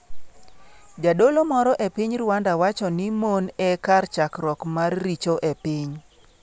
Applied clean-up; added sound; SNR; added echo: none; none; none; none.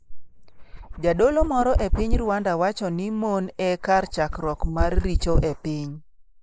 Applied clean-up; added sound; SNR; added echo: neural mask model Resemble Enhance denoiser.